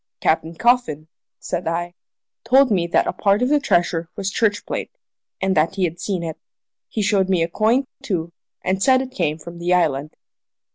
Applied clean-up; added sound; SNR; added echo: none; none; none; none.